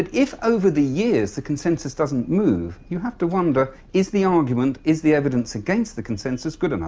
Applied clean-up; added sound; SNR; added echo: none; none; none; none.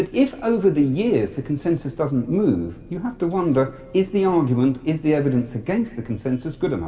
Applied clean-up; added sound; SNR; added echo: none; none; none; reverberation time 2.7 s.